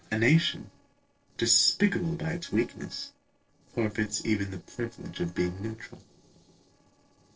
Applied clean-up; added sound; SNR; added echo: neural separator model SepFormer DNS4.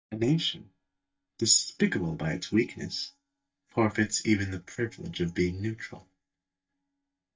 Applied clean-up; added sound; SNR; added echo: neural mask model DeepFilterNet 3.